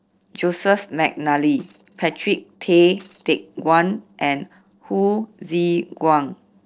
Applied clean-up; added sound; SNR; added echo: neural separator model SepFormer DNS4.